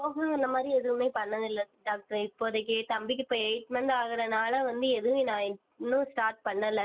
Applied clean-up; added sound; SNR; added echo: none; none; none; none.